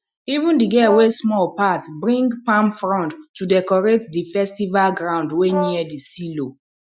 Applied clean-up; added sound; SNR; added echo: classical method Wiener filter.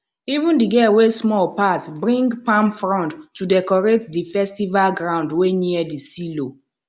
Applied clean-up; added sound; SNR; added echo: none; none; none; none.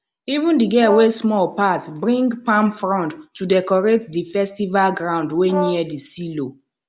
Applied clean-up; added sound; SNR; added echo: none; Brass instrument; 9 dB; none.